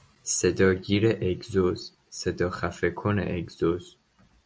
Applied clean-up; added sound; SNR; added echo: none; none; none; none.